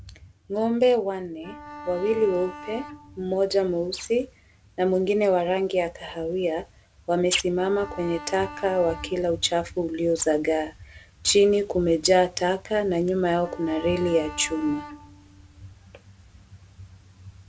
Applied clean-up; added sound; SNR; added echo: none; Bowed string instrument; 16 dB; none.